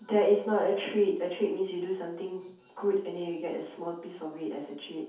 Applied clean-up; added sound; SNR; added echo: none; none; none; reverberation time 0.5 s.